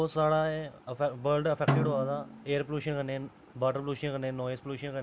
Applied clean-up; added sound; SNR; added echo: none; Snare drum; 4 dB; none.